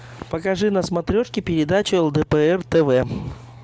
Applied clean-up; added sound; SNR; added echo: none; none; none; none.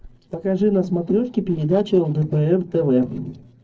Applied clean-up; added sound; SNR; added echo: neural separator model SepFormer DNS4.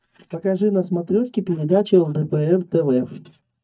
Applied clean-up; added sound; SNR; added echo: neural mask model DeepFilterNet 3.